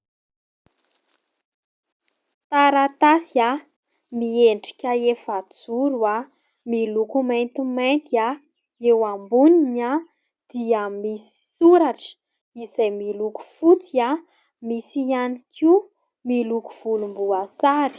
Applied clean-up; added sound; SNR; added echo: none; none; none; none.